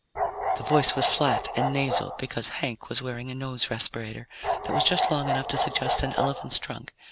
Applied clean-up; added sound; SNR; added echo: none; Bark; 0 dB; none.